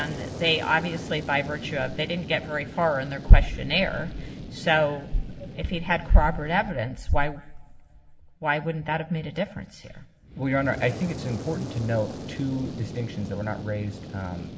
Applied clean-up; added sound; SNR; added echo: none; Fire; 13 dB; reverberation time 1.3 s.